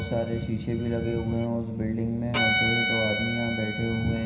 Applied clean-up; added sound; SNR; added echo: none; Bowed string instrument; 3 dB; reverberation time 0.9 s.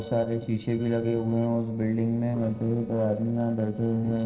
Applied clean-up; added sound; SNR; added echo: neural separator model SepFormer DNS4.